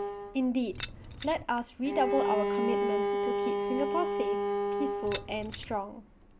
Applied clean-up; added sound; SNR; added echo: none; Keys jangling + Bowed string instrument; -1 dB; none.